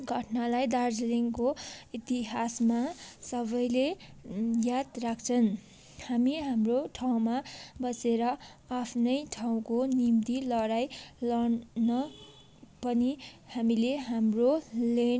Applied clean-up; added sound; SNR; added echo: none; none; none; none.